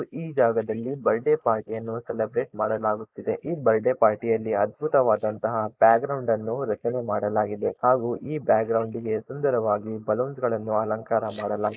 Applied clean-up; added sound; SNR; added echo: neural mask model Resemble Enhance denoiser.